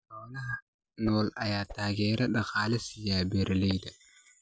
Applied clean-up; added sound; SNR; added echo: none; Whoosh, swoosh, swish; 18 dB; none.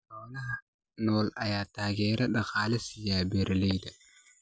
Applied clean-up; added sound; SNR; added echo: none; none; none; none.